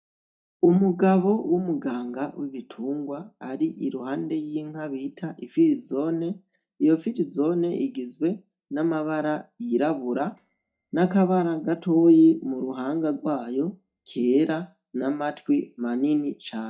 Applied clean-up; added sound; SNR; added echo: neural mask model DeepFilterNet 3.